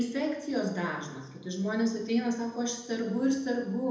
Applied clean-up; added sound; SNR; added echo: none; none; none; reverberation time 0.8 s.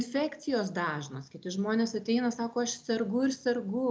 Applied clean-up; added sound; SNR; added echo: none; none; none; none.